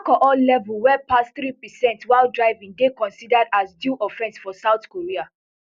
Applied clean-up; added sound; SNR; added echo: none; none; none; none.